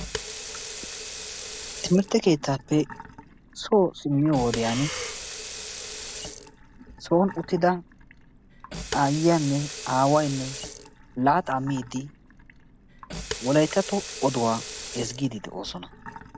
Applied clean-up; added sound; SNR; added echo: none; Sink (filling or washing) / Water tap, faucet + Breathing; 11 dB; none.